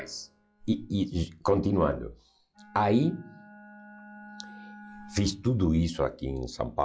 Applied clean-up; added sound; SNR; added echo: classical method log-MMSE.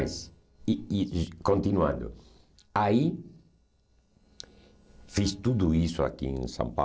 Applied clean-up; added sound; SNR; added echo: neural separator model SepFormer DNS4.